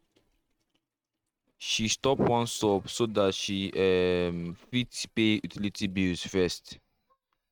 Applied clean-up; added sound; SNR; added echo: neural mask model RNNoise.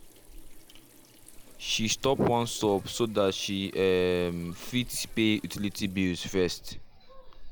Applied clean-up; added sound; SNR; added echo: none; Sink (filling or washing) / Water tap, faucet; 15 dB; none.